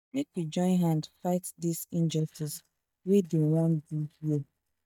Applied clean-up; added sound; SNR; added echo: neural mask model DeepFilterNet 3.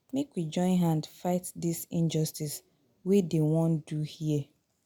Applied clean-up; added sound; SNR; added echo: none; none; none; none.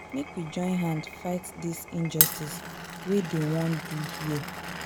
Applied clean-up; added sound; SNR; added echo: none; Glass; 3 dB; none.